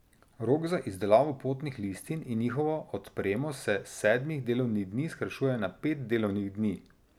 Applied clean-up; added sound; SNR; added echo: none; none; none; none.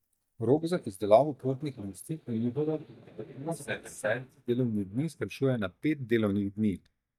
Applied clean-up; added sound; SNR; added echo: neural mask model DeepFilterNet 3.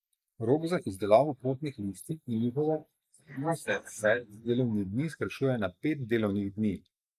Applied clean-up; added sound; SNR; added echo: neural mask model Resemble Enhance denoiser.